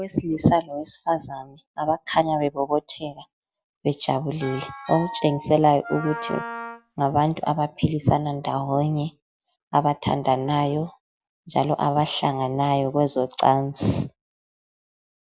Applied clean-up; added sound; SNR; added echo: none; Wind instrument, woodwind instrument; 11 dB; none.